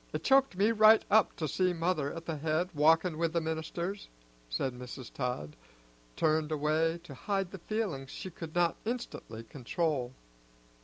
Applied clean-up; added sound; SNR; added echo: none; none; none; none.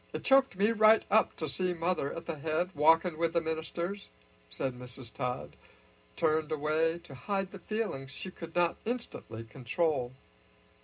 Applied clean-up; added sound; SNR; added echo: none; none; none; reverberation time 0.2 s.